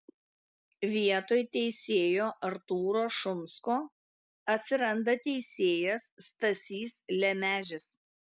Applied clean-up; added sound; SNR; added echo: none; none; none; none.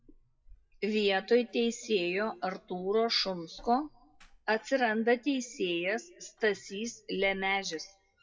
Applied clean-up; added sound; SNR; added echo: classical method WPE with log-MMSE.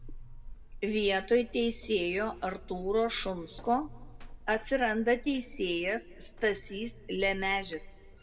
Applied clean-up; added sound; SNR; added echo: none; Buzz; 14 dB; reverberation time 0.2 s.